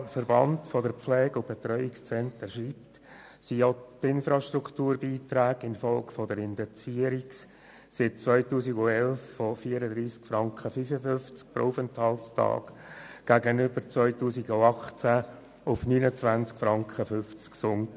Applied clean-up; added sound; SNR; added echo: none; none; none; none.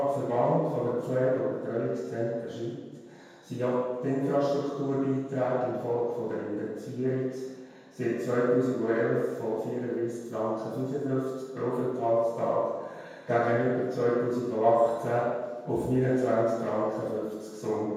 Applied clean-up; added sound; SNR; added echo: none; none; none; reverberation time 1.2 s.